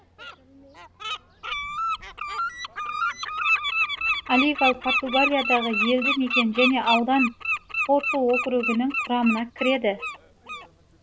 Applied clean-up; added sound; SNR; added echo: none; Bird; 2 dB; none.